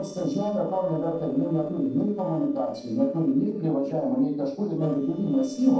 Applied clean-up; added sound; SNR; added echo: neural separator model SepFormer DNS4.